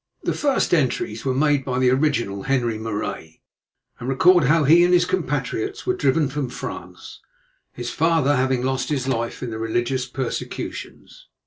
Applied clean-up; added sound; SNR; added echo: neural separator model SepFormer DNS4.